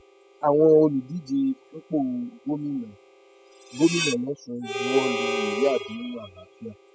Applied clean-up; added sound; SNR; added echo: classical method spectral subtraction.